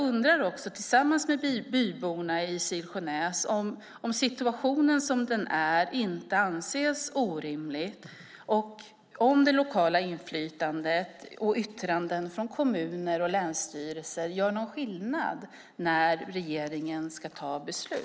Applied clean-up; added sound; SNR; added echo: none; none; none; none.